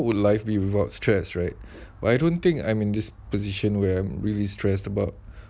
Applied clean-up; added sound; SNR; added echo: none; none; none; none.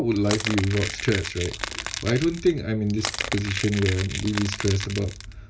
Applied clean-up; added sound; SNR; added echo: none; Crackle / Crushing; 8 dB; reverberation time 0.2 s.